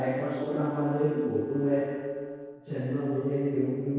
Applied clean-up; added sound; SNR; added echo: neural separator model SepFormer DNS4.